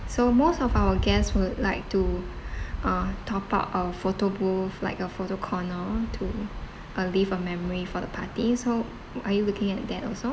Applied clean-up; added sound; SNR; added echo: none; none; none; none.